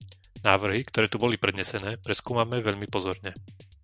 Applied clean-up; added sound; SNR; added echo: none; Drum kit; 19 dB; none.